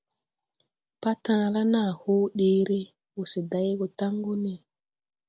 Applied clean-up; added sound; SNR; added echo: none; none; none; none.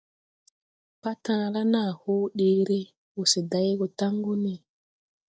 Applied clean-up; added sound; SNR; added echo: neural mask model DeepFilterNet 3.